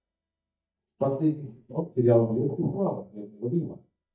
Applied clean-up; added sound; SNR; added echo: neural mask model DeepFilterNet 3.